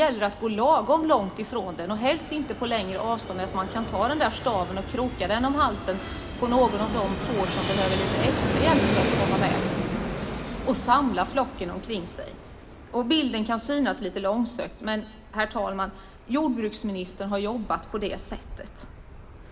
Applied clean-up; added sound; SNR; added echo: none; Fixed-wing aircraft, airplane; 5 dB; reverberation time 0.7 s.